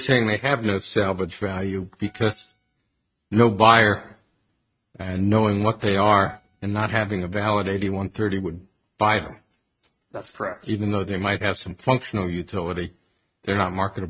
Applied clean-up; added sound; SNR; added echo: neural mask model RNNoise.